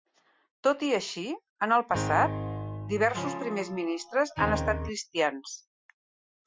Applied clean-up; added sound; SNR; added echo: classical method Wiener filter.